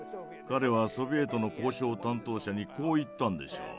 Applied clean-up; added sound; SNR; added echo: none; none; none; none.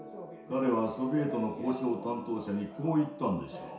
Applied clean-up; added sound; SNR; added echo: none; none; none; reverberation time 0.6 s.